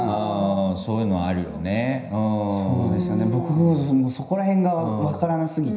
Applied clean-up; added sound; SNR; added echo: none; none; none; reverberation time 0.9 s.